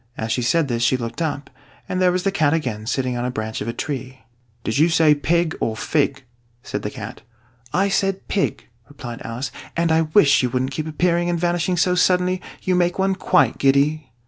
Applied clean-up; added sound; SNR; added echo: none; none; none; none.